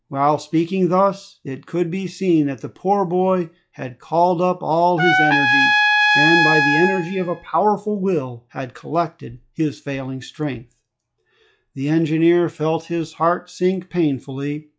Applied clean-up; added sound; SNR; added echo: classical method log-MMSE.